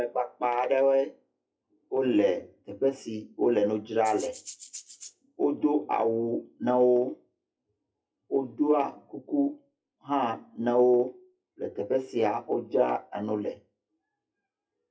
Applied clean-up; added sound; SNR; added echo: classical method WPE with log-MMSE.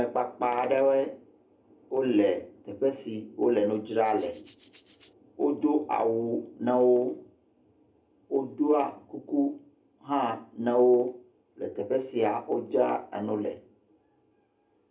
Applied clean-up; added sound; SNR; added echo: none; Rattle (instrument); 16 dB; reverberation time 0.3 s.